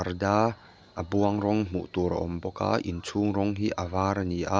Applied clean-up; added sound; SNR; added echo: none; none; none; none.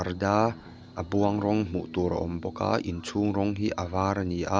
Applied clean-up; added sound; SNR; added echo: none; Guitar; 17 dB; none.